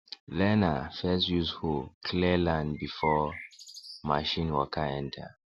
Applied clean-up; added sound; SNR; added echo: none; Bird; 15 dB; none.